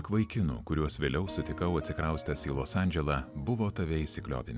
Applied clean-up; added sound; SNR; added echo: none; none; none; none.